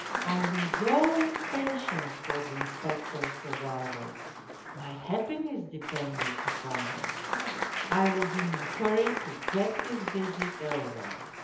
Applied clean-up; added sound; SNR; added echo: none; Applause / Crowd; 3 dB; reverberation time 0.8 s.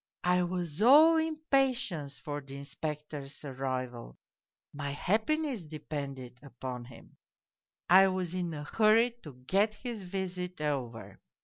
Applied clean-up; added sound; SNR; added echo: none; none; none; none.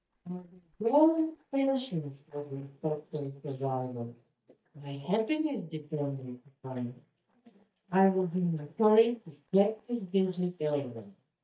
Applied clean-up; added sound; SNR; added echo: neural mask model DeepFilterNet 3.